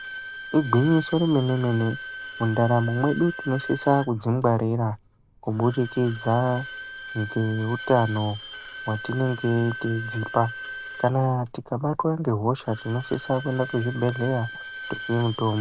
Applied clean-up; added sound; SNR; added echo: none; Bowed string instrument; 12 dB; none.